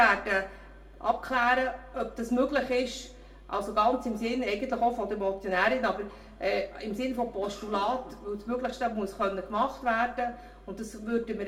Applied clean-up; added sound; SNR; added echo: none; none; none; reverberation time 0.3 s.